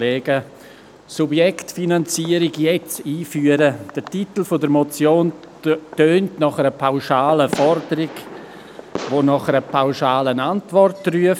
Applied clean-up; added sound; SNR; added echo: none; Fireworks; 18 dB; none.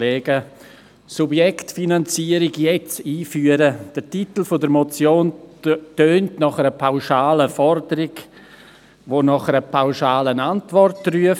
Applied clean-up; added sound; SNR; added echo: none; none; none; none.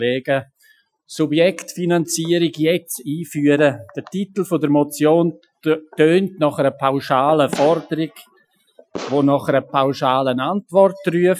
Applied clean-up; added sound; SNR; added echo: classical method Wiener filter.